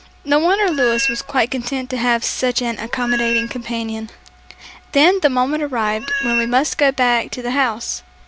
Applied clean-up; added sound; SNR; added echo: none; Meow; 5 dB; none.